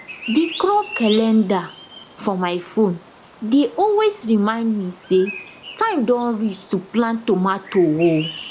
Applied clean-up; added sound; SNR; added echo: none; Bird vocalization, bird call, bird song; 17 dB; none.